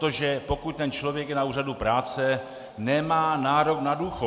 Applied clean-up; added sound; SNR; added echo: none; none; none; none.